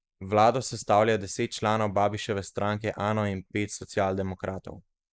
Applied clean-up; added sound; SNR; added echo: neural mask model Resemble Enhance denoiser.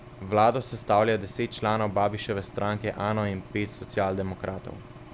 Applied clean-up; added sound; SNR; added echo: none; Engine / Aircraft; 17 dB; none.